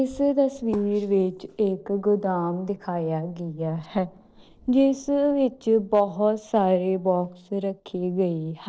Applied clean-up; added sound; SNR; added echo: neural separator model SepFormer DNS4.